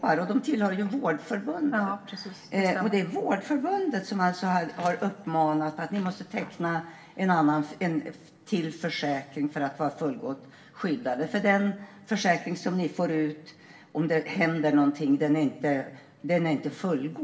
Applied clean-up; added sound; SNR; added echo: none; none; none; reverberation time 1.0 s.